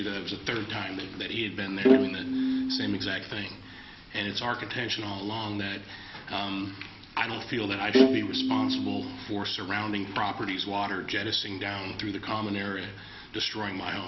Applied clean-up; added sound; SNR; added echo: none; Bowed string instrument; -5 dB; none.